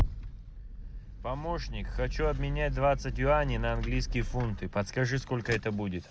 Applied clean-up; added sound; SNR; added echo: none; none; none; none.